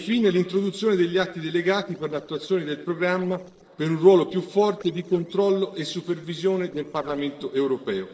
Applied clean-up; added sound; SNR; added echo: neural separator model SepFormer DNS4.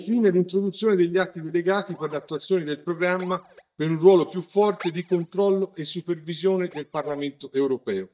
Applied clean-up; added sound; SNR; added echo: neural mask model DeepFilterNet 3.